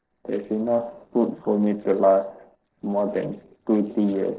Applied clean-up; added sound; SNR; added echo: neural separator model SepFormer DNS4.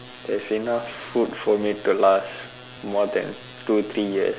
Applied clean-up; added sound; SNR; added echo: none; none; none; none.